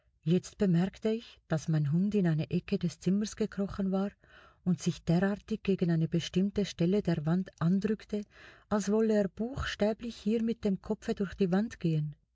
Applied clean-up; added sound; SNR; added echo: none; none; none; none.